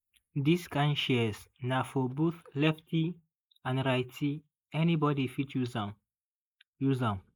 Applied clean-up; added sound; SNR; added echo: neural mask model Resemble Enhance denoiser.